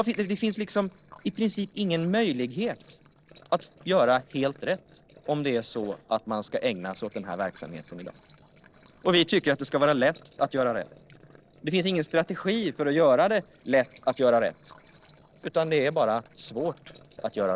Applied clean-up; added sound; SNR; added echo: neural separator model SepFormer DNS4.